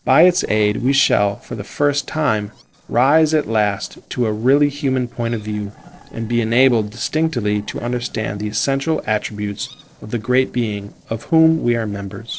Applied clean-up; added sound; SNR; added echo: neural separator model SepFormer DNS4.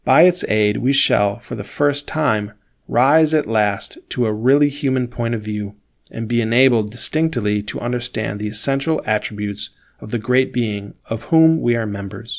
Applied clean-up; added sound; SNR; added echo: none; none; none; none.